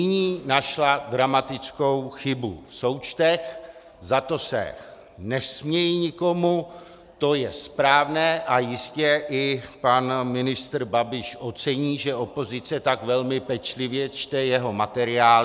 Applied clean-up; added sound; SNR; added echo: none; none; none; none.